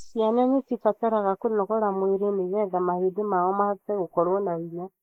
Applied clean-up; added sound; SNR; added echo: neural mask model Resemble Enhance denoiser.